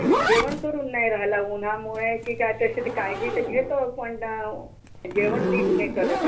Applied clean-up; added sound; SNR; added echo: none; Zipper (clothing); 2 dB; reverberation time 0.3 s.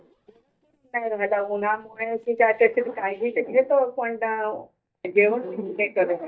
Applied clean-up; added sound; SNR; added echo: neural mask model DeepFilterNet 3.